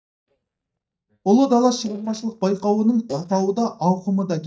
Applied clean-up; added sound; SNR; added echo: neural mask model DeepFilterNet 3.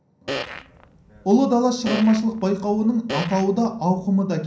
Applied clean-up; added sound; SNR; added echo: none; Fart; 12 dB; reverberation time 0.6 s.